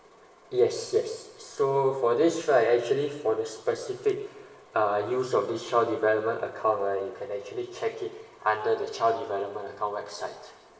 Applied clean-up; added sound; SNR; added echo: none; none; none; reverberation time 1.2 s.